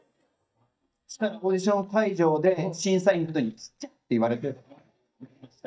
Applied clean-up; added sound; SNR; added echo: neural mask model DeepFilterNet 3.